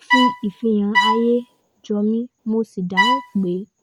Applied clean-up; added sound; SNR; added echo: none; Bowed string instrument; -1 dB; none.